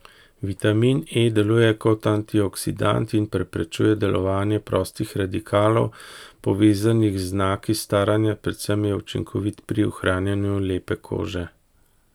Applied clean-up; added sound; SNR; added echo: none; none; none; none.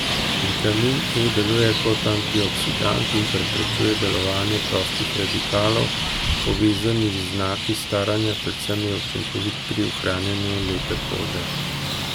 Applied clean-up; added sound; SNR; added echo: none; Traffic noise, roadway noise; 1 dB; none.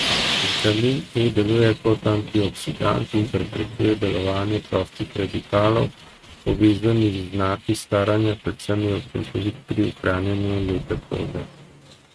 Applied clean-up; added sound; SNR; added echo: neural mask model RNNoise.